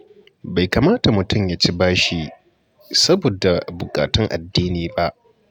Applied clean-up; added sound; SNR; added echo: none; none; none; none.